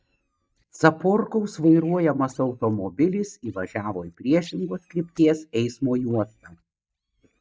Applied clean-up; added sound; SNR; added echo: neural mask model DeepFilterNet 3.